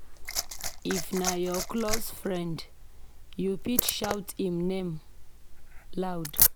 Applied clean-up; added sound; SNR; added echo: none; Liquid; -1 dB; none.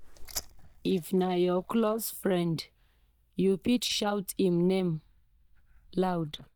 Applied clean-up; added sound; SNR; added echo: neural mask model DeepFilterNet 3.